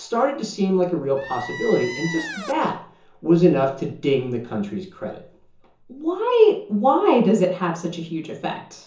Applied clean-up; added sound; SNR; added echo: none; Squeak; 11 dB; reverberation time 0.6 s.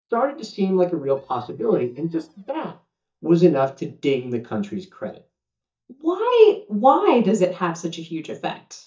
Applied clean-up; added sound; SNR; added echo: neural mask model DeepFilterNet 3.